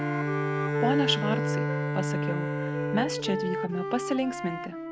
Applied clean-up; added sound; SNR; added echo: none; Wind instrument, woodwind instrument + Bowed string instrument; -2 dB; none.